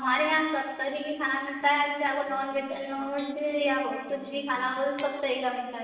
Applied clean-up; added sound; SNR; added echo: neural separator model SepFormer DNS4.